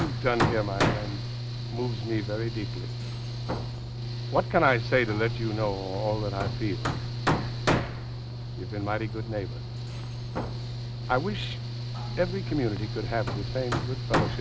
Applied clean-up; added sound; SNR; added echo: none; Hammer + Mechanical fan / Engine; 0 dB; none.